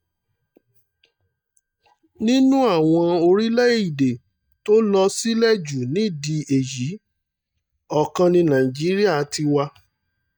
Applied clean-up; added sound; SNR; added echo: neural mask model DeepFilterNet 3.